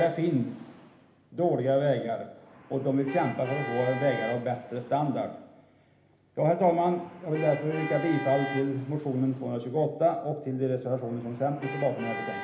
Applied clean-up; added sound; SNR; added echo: none; Traffic noise, roadway noise / Vehicle horn, car horn, honking; 13 dB; reverberation time 1.0 s.